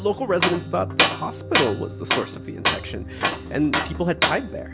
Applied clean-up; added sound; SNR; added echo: none; Tools; 1 dB; none.